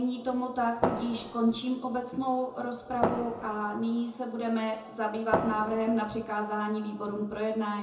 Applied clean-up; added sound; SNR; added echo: none; Fireworks; 2 dB; reverberation time 0.6 s.